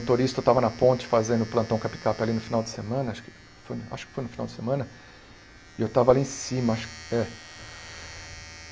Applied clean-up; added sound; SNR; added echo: none; Domestic sounds, home sounds; 19 dB; none.